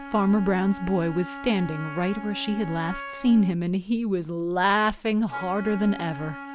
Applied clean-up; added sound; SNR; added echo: none; Wind instrument, woodwind instrument; 13 dB; none.